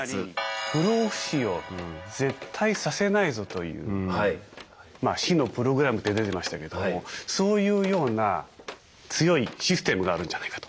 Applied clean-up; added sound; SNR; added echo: none; Wood; 19 dB; none.